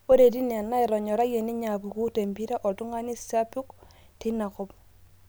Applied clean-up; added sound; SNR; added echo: none; none; none; none.